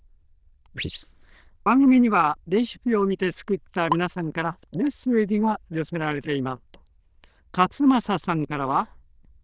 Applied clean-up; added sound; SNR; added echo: neural diffusion model UNIVERSE++.